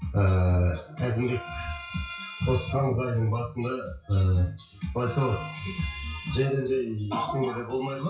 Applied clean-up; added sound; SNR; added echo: classical method WPE with log-MMSE.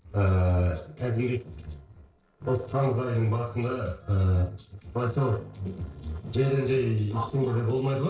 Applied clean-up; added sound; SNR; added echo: neural separator model SepFormer DNS4.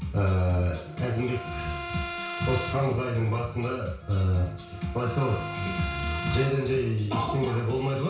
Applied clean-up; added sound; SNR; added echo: none; Brass instrument; 11 dB; reverberation time 0.6 s.